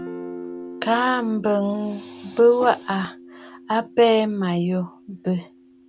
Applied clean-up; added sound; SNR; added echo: none; Guitar; 16 dB; none.